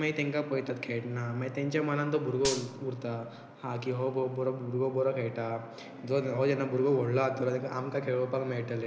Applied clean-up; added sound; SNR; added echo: none; Gunshot, gunfire; 9 dB; none.